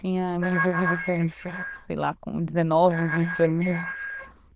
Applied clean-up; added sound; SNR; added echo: neural diffusion model UNIVERSE++.